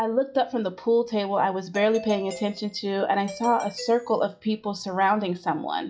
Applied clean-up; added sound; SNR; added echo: classical method log-MMSE.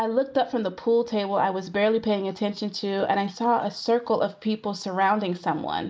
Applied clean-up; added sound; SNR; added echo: neural mask model Resemble Enhance denoiser.